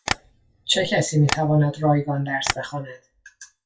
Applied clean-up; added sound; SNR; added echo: classical method WPE with log-MMSE.